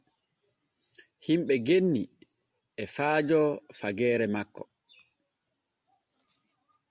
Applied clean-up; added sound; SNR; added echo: none; none; none; none.